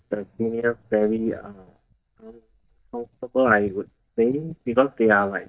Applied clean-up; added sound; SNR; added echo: neural mask model DeepFilterNet 3.